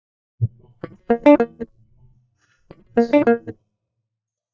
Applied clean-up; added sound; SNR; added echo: neural mask model DeepFilterNet 3.